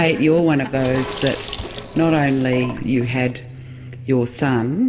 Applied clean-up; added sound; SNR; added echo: none; Sink (filling or washing); 10 dB; reverberation time 1.8 s.